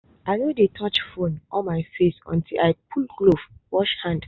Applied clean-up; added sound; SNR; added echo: none; none; none; none.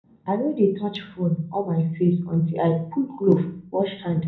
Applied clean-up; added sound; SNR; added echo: none; none; none; reverberation time 0.6 s.